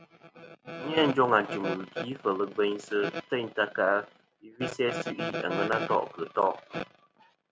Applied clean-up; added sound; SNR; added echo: none; none; none; none.